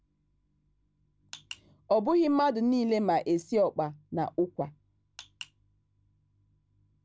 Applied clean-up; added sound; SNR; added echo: none; none; none; none.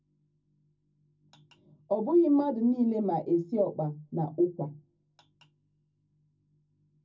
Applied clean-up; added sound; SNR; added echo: none; none; none; reverberation time 0.4 s.